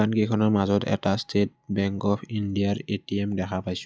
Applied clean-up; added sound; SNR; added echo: none; none; none; none.